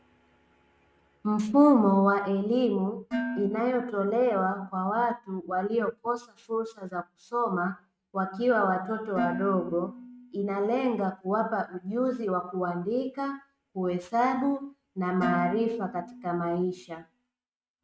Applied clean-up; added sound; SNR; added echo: neural mask model RNNoise.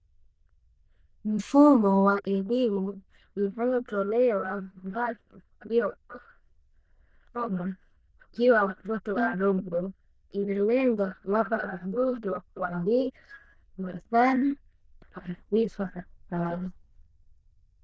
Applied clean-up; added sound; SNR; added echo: neural diffusion model UNIVERSE++.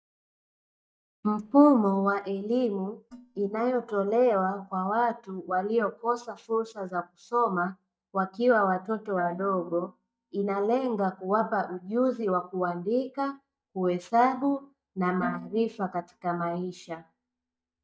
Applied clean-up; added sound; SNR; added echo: neural mask model DeepFilterNet 3.